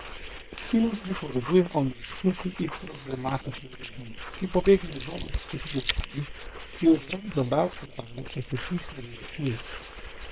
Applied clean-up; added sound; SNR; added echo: neural separator model SepFormer WHAM!.